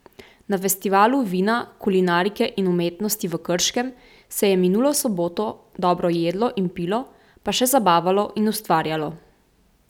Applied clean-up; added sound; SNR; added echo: none; none; none; none.